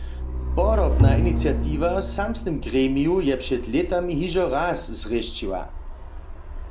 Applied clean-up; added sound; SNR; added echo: none; Bowed string instrument + Truck; 1 dB; none.